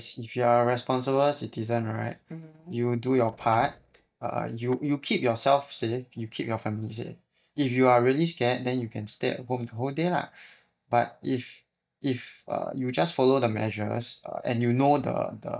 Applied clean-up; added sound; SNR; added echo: neural mask model DeepFilterNet 3.